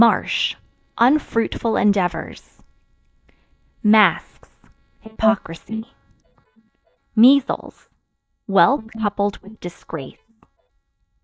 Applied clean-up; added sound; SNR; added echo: neural mask model DeepFilterNet 3.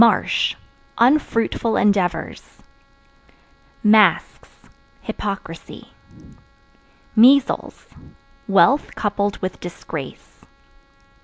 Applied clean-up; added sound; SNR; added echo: none; none; none; none.